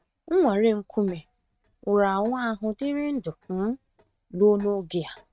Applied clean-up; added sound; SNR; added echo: neural mask model RNNoise.